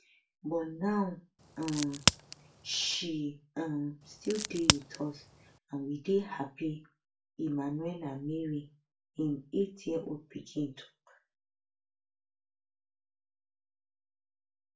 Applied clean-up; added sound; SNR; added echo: none; Crack; -3 dB; reverberation time 0.2 s.